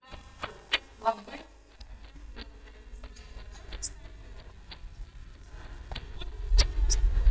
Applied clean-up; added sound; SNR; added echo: neural mask model DeepFilterNet 3.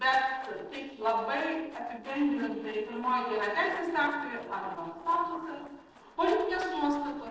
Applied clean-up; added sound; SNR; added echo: neural separator model SepFormer DNS4.